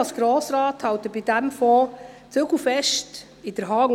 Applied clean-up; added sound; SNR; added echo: none; none; none; none.